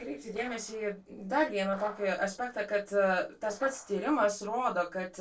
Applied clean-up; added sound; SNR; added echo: neural separator model SepFormer DNS4.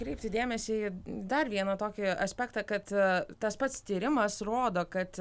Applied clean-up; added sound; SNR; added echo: none; none; none; none.